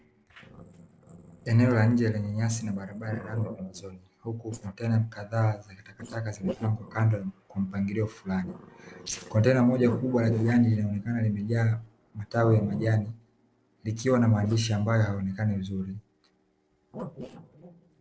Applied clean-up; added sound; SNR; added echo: neural separator model SepFormer DNS4.